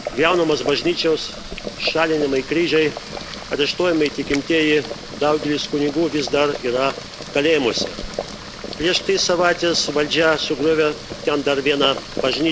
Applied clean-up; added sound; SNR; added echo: none; Boiling; 11 dB; none.